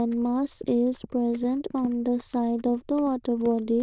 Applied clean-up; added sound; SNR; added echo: neural diffusion model UNIVERSE++.